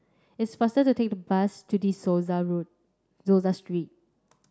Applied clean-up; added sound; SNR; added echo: none; none; none; none.